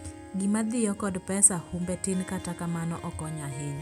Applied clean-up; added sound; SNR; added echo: none; Harp; 17 dB; none.